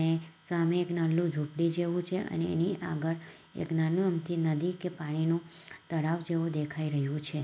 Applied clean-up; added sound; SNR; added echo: none; none; none; none.